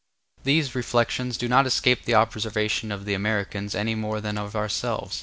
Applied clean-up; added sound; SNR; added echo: none; none; none; none.